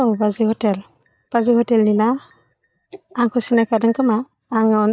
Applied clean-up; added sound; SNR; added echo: neural mask model DeepFilterNet 3.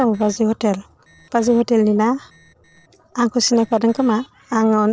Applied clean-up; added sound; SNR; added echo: neural separator model SepFormer DNS4.